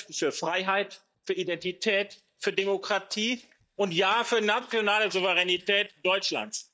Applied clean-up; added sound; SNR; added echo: neural mask model DeepFilterNet 3.